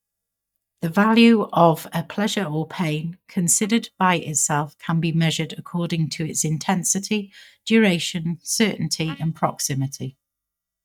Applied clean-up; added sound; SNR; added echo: neural mask model DeepFilterNet 3.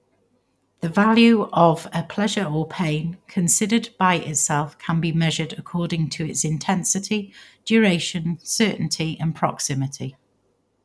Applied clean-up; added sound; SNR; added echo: none; none; none; none.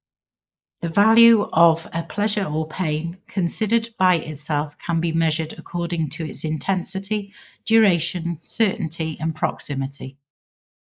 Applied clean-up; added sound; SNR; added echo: neural mask model Resemble Enhance denoiser.